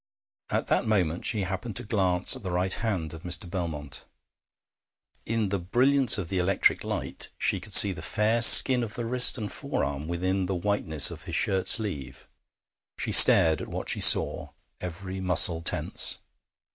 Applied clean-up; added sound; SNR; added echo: none; none; none; none.